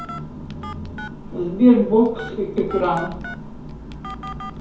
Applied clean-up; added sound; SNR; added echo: none; Telephone; 15 dB; reverberation time 2.4 s.